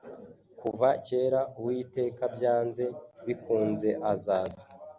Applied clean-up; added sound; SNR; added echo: none; none; none; none.